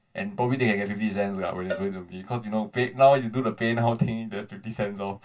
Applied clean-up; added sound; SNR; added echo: none; Cowbell; 16 dB; reverberation time 0.1 s.